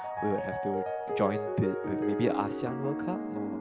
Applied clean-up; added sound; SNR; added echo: none; Piano; 0 dB; none.